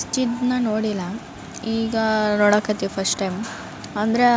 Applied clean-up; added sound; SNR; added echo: none; none; none; none.